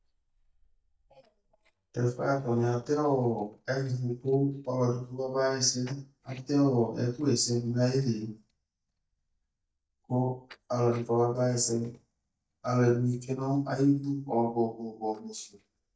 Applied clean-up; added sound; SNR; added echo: neural mask model DeepFilterNet 3.